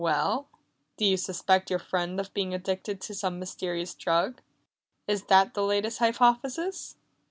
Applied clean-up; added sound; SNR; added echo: none; none; none; none.